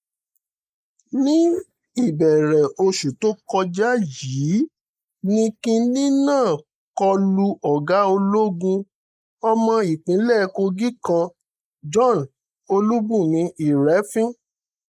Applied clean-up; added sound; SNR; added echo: neural mask model Resemble Enhance denoiser.